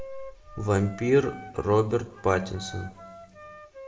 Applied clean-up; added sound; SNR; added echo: none; Wind instrument, woodwind instrument; 18 dB; reverberation time 1.1 s.